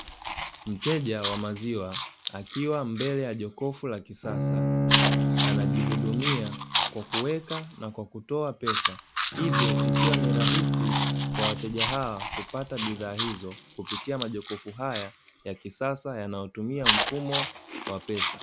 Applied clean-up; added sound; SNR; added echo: none; Chewing, mastication + Bowed string instrument; -4 dB; none.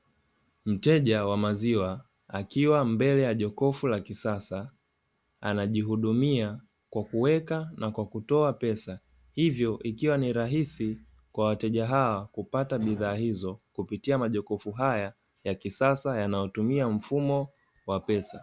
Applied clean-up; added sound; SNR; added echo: none; none; none; none.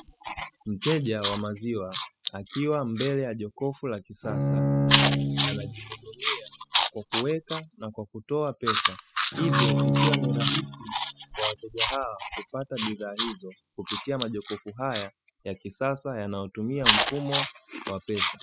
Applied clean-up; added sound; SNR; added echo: classical method spectral subtraction.